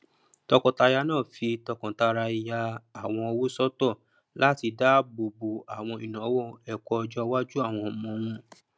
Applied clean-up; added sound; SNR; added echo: none; none; none; none.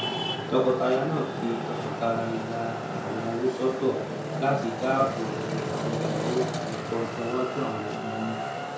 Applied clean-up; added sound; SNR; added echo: none; Traffic noise, roadway noise; 2 dB; reverberation time 0.6 s.